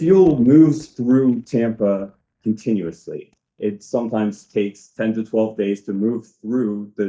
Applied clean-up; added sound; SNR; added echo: neural mask model DeepFilterNet 3.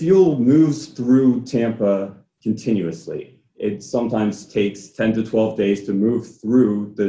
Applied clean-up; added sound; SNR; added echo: none; none; none; none.